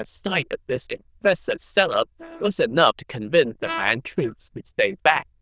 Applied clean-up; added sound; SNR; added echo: neural diffusion model UNIVERSE++.